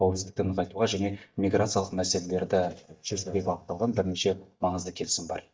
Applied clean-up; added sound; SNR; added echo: neural mask model DeepFilterNet 3.